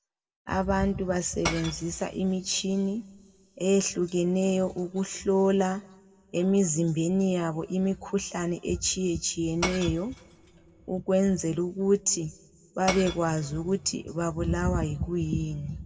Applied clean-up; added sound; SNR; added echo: none; Shatter / Crushing; 13 dB; reverberation time 1.9 s.